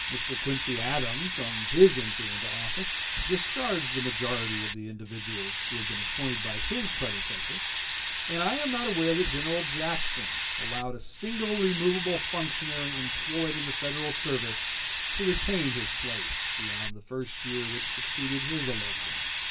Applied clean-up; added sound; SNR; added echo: none; Hiss; 1 dB; reverberation time 0.2 s.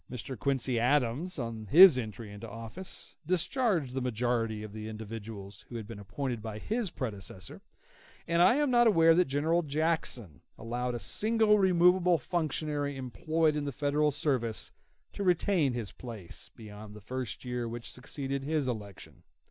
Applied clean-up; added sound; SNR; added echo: none; none; none; none.